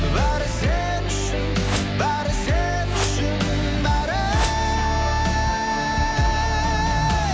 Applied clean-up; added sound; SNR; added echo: none; Whoosh, swoosh, swish; 11 dB; none.